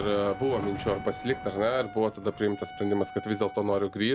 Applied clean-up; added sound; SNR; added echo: none; Wind instrument, woodwind instrument + Thunder; 12 dB; none.